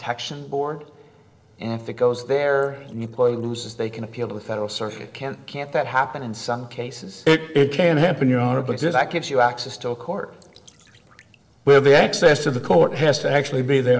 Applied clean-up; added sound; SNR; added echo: neural separator model SepFormer DNS4.